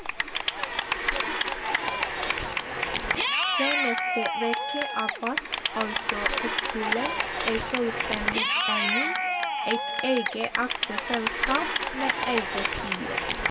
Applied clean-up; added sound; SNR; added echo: none; Cheering / Clapping; -5 dB; reverberation time 1.3 s.